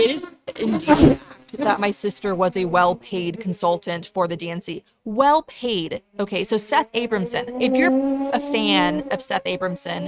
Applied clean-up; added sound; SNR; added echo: neural mask model RNNoise.